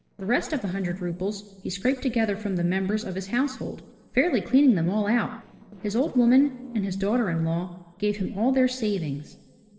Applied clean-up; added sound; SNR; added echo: neural separator model SepFormer DNS4.